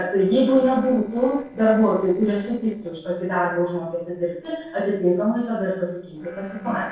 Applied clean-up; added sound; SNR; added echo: neural separator model SepFormer DNS4.